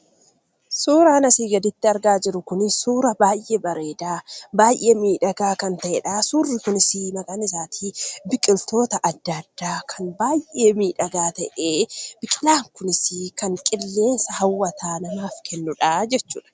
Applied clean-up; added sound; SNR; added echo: none; none; none; none.